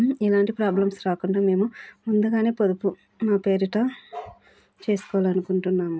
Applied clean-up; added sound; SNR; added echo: none; none; none; none.